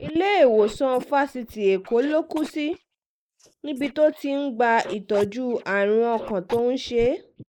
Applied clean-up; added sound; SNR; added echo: neural mask model Resemble Enhance denoiser.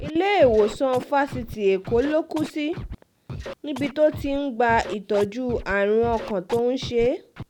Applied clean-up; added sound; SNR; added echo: none; Scratching (performance technique); 13 dB; none.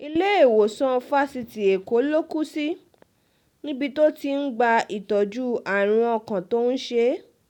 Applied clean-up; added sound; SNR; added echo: none; none; none; none.